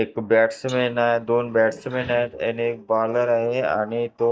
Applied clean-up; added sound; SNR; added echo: neural mask model DeepFilterNet 3.